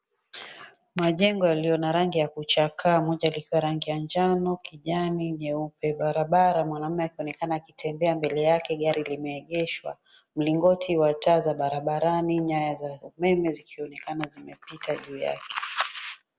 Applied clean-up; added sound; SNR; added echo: none; none; none; none.